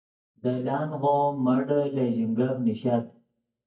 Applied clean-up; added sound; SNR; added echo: neural mask model DeepFilterNet 3.